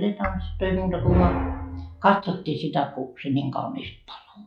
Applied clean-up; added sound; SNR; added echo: classical method log-MMSE.